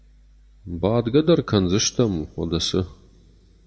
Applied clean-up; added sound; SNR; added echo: none; none; none; reverberation time 0.8 s.